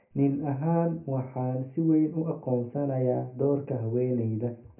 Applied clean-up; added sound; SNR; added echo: none; none; none; reverberation time 0.3 s.